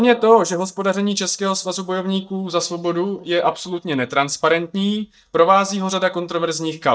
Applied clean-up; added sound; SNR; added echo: neural mask model DeepFilterNet 3.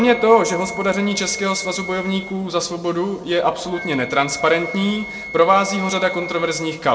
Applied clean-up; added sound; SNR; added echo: none; Wind instrument, woodwind instrument; 13 dB; reverberation time 1.0 s.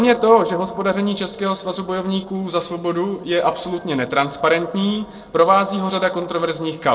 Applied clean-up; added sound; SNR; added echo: neural separator model SepFormer DNS4.